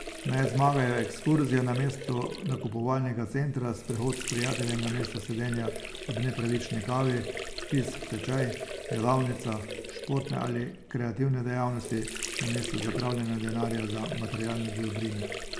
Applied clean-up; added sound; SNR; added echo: none; Sink (filling or washing) / Water; 8 dB; none.